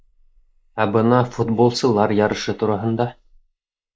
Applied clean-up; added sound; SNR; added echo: neural mask model Resemble Enhance denoiser.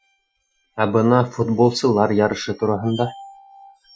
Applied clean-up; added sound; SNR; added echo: classical method Wiener filter.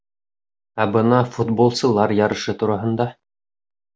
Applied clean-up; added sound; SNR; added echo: none; none; none; none.